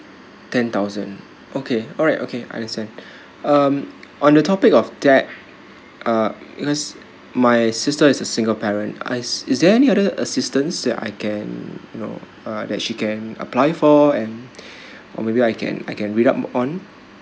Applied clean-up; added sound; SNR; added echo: none; none; none; none.